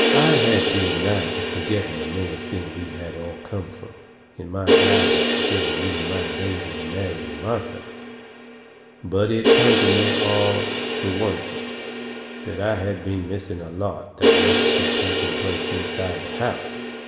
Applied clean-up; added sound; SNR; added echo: none; Crash cymbal; -3 dB; reverberation time 1.1 s.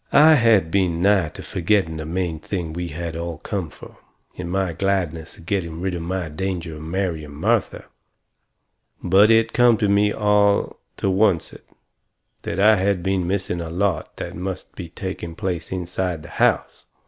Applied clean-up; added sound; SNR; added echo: none; none; none; none.